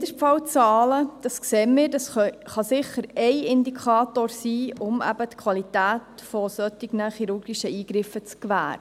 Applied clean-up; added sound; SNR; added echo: none; none; none; none.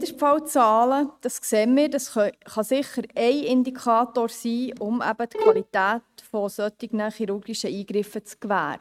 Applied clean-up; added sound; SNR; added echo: neural mask model RNNoise.